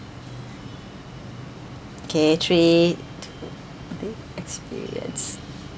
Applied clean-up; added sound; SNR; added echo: none; none; none; none.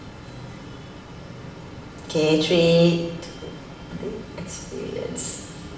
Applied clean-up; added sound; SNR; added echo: none; none; none; reverberation time 0.9 s.